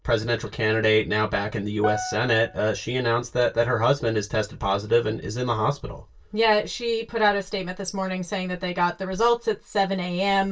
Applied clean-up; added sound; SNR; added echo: none; Piano; 10 dB; reverberation time 0.1 s.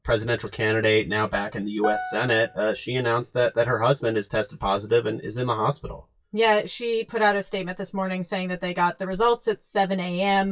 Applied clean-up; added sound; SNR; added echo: classical method WPE with log-MMSE.